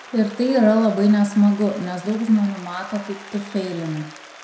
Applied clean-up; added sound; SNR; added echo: none; Applause; 20 dB; reverberation time 0.6 s.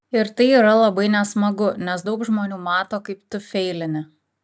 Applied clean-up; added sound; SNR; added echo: none; none; none; none.